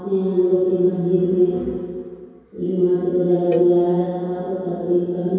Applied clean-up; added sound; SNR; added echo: none; Cowbell; 13 dB; reverberation time 2.0 s.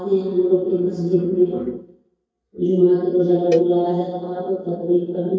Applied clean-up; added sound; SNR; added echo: neural mask model DeepFilterNet 3.